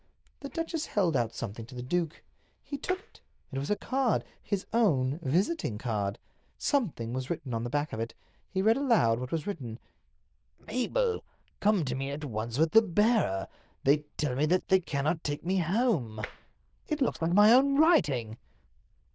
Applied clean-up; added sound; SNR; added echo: neural diffusion model UNIVERSE++.